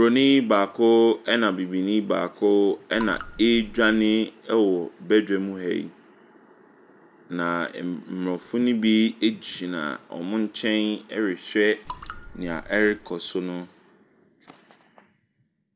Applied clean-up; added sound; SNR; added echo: none; Raindrop / Drip; 16 dB; none.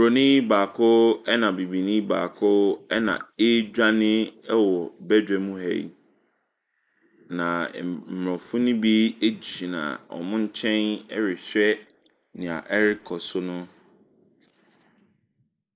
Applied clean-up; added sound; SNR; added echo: neural mask model Resemble Enhance denoiser.